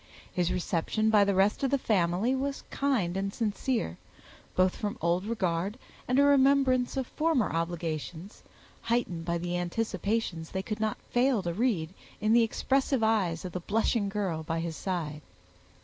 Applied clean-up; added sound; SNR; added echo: none; none; none; none.